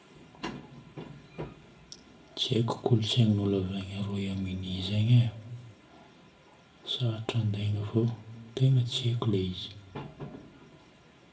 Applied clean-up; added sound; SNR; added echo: none; none; none; reverberation time 0.3 s.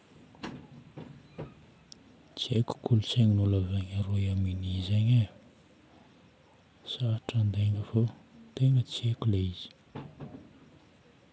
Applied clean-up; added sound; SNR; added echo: none; none; none; none.